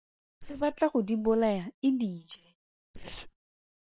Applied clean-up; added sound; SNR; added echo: neural separator model SepFormer WHAM!.